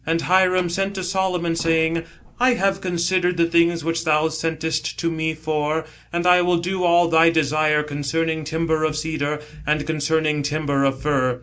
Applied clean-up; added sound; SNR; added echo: none; Truck; 20 dB; none.